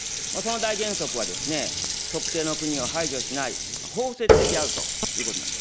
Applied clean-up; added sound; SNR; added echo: none; Water tap, faucet; -4 dB; none.